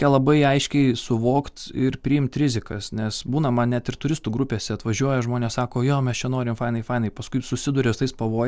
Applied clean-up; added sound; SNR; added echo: none; none; none; none.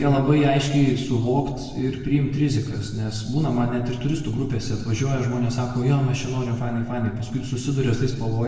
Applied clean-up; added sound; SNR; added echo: none; none; none; reverberation time 1.1 s.